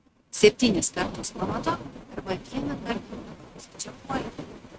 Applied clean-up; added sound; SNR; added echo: neural mask model RNNoise.